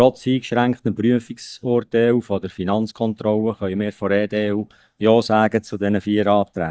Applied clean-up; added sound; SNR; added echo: neural mask model DeepFilterNet 3.